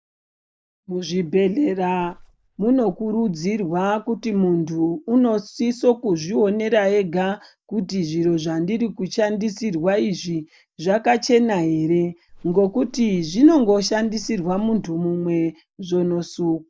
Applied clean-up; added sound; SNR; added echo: neural mask model DeepFilterNet 3.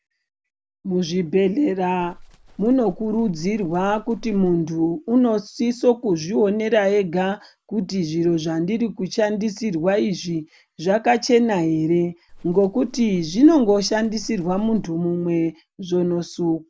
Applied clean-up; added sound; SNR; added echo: none; Livestock, farm animals, working animals; 18 dB; none.